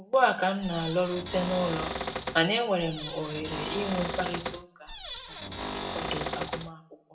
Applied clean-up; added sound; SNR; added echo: none; Cupboard open or close / Door; 6 dB; reverberation time 0.4 s.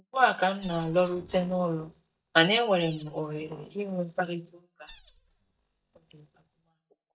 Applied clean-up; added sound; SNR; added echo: neural mask model DeepFilterNet 3.